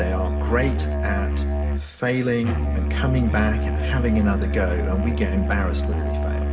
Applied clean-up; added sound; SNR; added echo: none; Musical instrument; -3 dB; reverberation time 1.3 s.